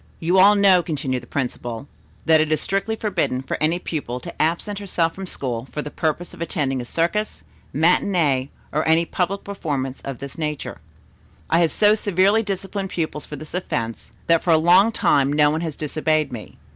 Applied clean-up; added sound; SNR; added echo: none; none; none; none.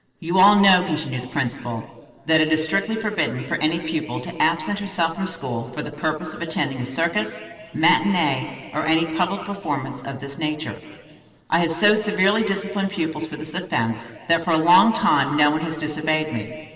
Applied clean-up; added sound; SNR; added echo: neural separator model SepFormer DNS4.